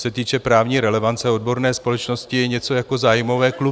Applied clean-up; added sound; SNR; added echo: none; none; none; none.